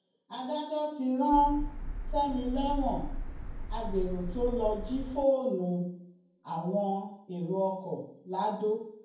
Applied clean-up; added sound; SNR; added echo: none; Car; 4 dB; reverberation time 0.9 s.